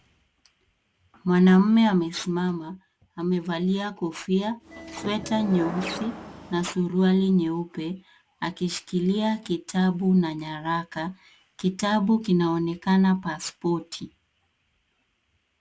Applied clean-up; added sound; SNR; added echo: none; Subway, metro, underground / Sliding door; 11 dB; none.